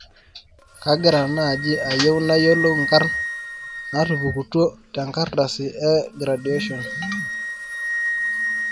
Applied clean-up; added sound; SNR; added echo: none; Wind instrument, woodwind instrument; 6 dB; none.